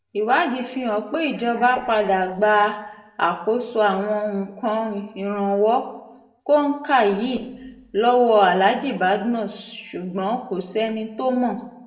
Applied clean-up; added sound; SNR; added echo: neural separator model SepFormer DNS4.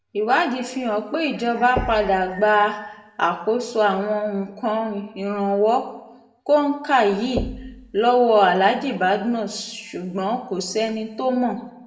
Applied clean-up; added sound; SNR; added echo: none; Knock / Wood; 13 dB; reverberation time 0.6 s.